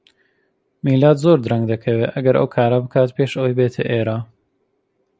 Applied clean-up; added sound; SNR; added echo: none; none; none; none.